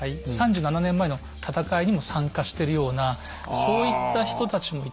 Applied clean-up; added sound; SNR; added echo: none; none; none; none.